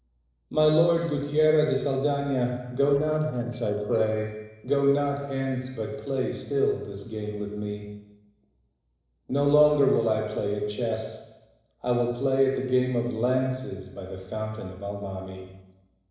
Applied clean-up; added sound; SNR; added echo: neural separator model SepFormer DNS4.